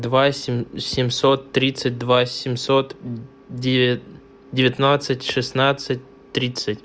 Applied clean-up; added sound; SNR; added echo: none; none; none; none.